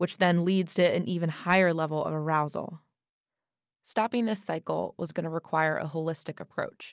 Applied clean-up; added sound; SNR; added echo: none; none; none; none.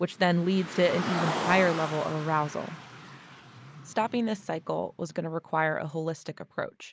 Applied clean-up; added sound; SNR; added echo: none; Car; 9 dB; none.